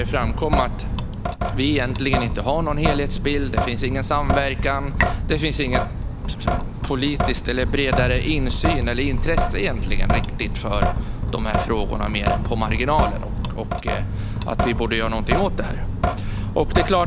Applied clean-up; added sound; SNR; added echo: none; Drip / Sink (filling or washing); -2 dB; none.